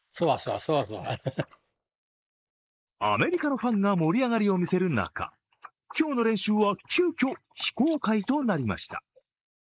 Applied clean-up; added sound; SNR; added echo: neural mask model Resemble Enhance denoiser.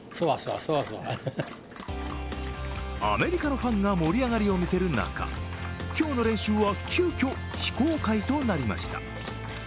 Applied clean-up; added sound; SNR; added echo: none; Dog; 17 dB; none.